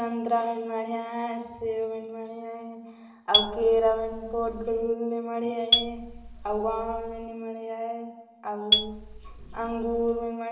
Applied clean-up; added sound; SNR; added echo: none; Marimba, xylophone; 0 dB; reverberation time 1.2 s.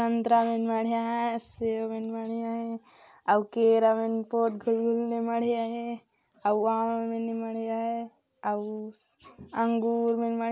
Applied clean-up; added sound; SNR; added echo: none; none; none; none.